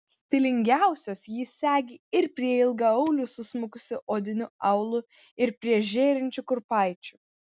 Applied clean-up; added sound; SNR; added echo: none; none; none; none.